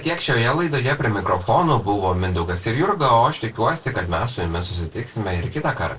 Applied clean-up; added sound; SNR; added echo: neural separator model SepFormer DNS4.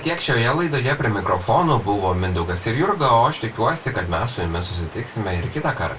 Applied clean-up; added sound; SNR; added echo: none; Waves, surf; 20 dB; reverberation time 0.2 s.